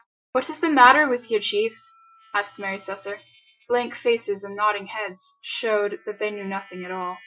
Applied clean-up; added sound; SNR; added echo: classical method Wiener filter.